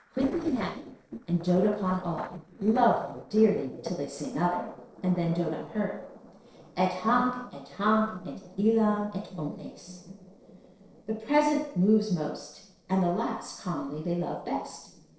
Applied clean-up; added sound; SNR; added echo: neural separator model SepFormer DNS4.